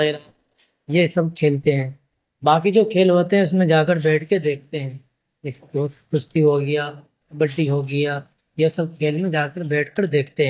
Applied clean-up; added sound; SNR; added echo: neural mask model DeepFilterNet 3.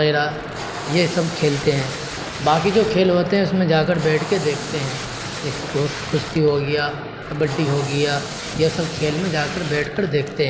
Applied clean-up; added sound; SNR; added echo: none; Packing tape, duct tape; 12 dB; none.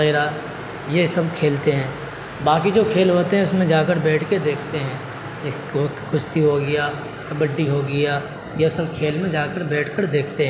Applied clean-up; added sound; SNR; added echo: none; none; none; none.